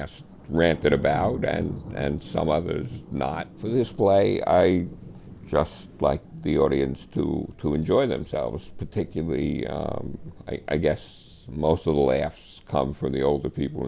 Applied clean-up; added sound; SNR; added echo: none; Thunder; 18 dB; none.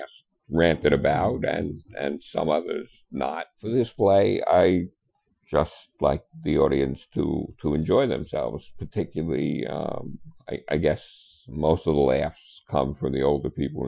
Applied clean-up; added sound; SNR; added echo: classical method Wiener filter.